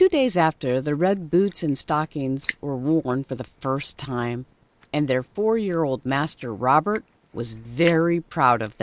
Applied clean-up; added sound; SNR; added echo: neural mask model Resemble Enhance denoiser.